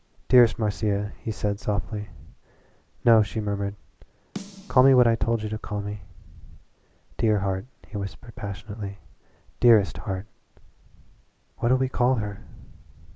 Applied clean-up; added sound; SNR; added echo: none; Snare drum; 18 dB; none.